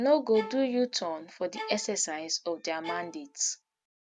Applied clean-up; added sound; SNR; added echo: none; Bowed string instrument; 14 dB; none.